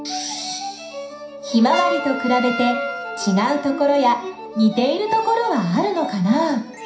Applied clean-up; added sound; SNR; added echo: none; Trumpet; 13 dB; reverberation time 0.5 s.